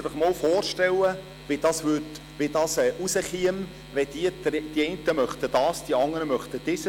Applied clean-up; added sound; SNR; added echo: none; none; none; none.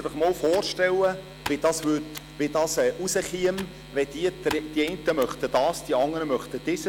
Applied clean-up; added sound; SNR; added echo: none; Computer keyboard; 18 dB; none.